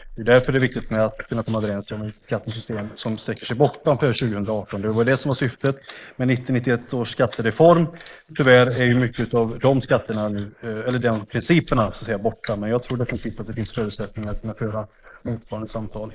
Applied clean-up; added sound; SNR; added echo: neural mask model Resemble Enhance denoiser.